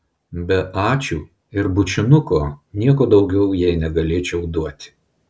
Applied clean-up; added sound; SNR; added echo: none; none; none; none.